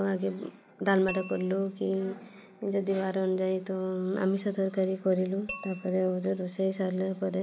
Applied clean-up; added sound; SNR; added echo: none; Tap / Glass; 17 dB; none.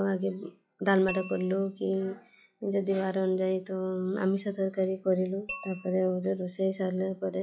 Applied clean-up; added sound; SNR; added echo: classical method log-MMSE.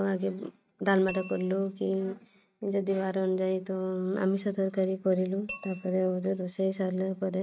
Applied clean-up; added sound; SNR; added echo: neural mask model RNNoise.